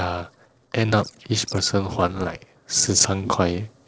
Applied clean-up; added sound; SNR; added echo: neural separator model SepFormer DNS4.